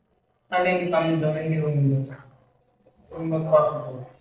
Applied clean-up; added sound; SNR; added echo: neural separator model SepFormer DNS4.